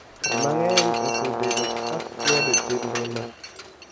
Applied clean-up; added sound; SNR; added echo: none; Mechanisms + Brass instrument; -4 dB; none.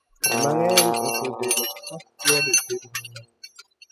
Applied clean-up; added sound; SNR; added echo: classical method spectral subtraction.